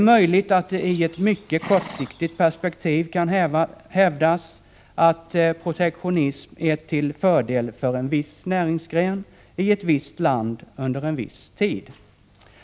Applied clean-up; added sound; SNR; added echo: none; Livestock, farm animals, working animals; 17 dB; none.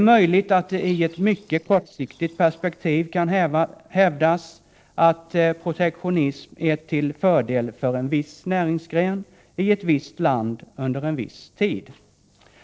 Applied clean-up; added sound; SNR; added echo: neural separator model SepFormer DNS4.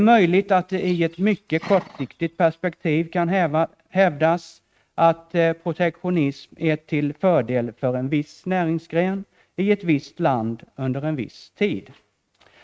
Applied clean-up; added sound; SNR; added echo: neural mask model RNNoise.